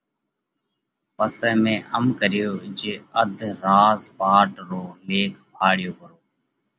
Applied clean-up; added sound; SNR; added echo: none; none; none; none.